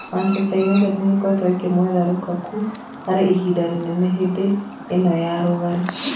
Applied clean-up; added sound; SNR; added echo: none; Chirp, tweet; 15 dB; reverberation time 0.4 s.